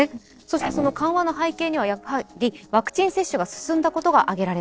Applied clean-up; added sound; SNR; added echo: neural separator model SepFormer DNS4.